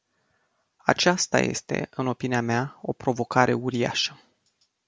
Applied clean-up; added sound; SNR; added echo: none; none; none; none.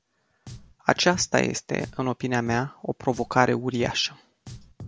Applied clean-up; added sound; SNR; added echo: none; Drum; 19 dB; none.